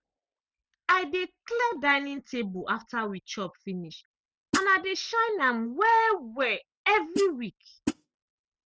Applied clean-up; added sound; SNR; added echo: neural mask model RNNoise.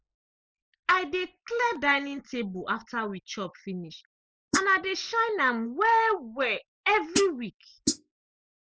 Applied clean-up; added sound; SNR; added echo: neural mask model Resemble Enhance denoiser.